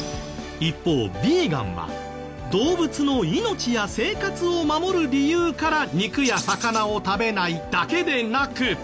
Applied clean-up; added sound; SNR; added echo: none; Bird; 10 dB; none.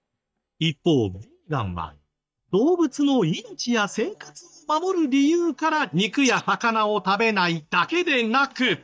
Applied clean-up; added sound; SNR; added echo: neural mask model DeepFilterNet 3.